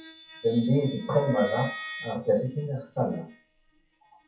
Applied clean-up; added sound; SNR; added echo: classical method WPE with log-MMSE.